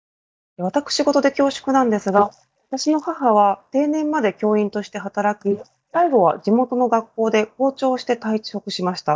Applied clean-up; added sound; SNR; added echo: neural mask model DeepFilterNet 3.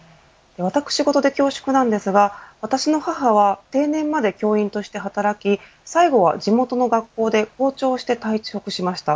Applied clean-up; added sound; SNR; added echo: none; none; none; none.